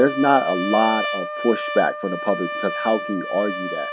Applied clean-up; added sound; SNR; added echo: none; Trumpet; 6 dB; none.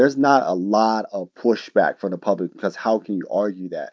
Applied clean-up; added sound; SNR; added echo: none; none; none; none.